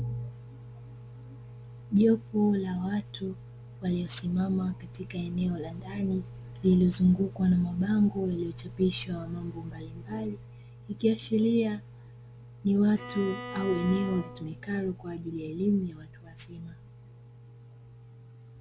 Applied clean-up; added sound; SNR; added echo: none; Bowed string instrument; 12 dB; none.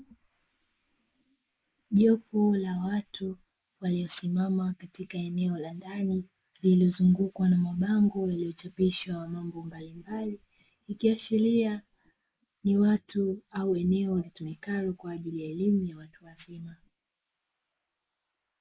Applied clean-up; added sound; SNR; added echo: neural mask model Resemble Enhance denoiser.